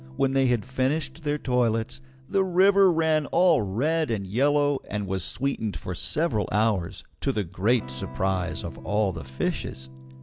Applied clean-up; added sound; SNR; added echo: none; Electric guitar / Strum; 20 dB; none.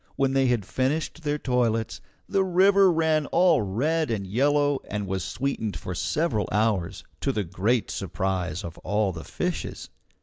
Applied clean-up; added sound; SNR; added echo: none; none; none; none.